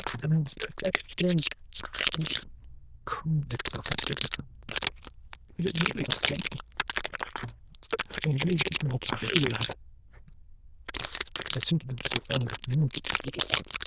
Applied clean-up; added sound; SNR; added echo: neural diffusion model UNIVERSE++.